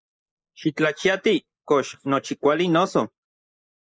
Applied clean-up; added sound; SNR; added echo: neural mask model Resemble Enhance denoiser.